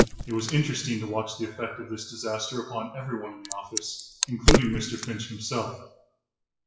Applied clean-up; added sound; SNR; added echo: classical method WPE with log-MMSE.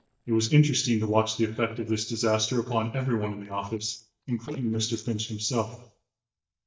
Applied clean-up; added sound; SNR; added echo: neural mask model DeepFilterNet 3.